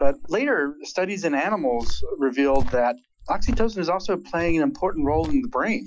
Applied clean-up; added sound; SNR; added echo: classical method Wiener filter.